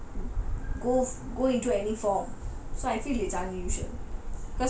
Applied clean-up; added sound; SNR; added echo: none; none; none; none.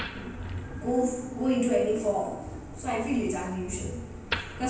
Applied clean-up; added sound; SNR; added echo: none; Wood; 12 dB; reverberation time 0.9 s.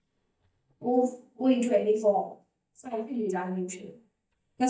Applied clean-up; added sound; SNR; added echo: neural mask model DeepFilterNet 3.